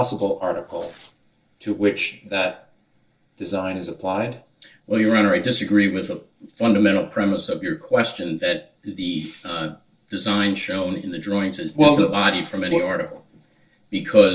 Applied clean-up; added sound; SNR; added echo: neural separator model SepFormer DNS4.